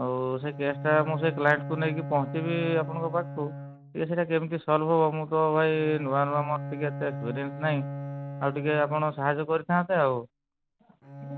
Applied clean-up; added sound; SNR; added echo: none; Bowed string instrument; 10 dB; none.